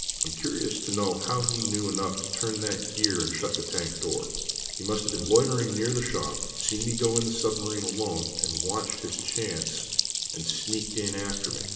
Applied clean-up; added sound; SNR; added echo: none; Stream; 1 dB; reverberation time 1.3 s.